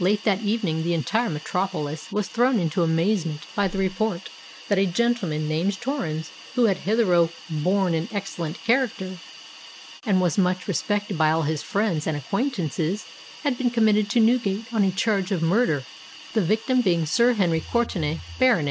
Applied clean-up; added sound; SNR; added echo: none; Hiss; 19 dB; none.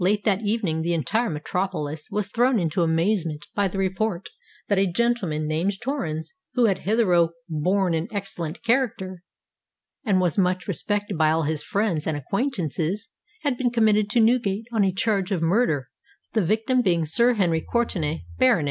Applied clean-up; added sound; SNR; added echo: none; none; none; none.